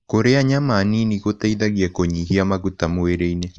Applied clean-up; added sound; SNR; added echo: neural mask model Resemble Enhance denoiser.